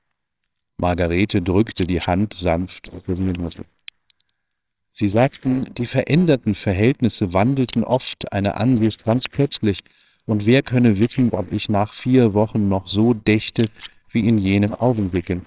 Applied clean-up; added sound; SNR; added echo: neural separator model SepFormer WHAMR!.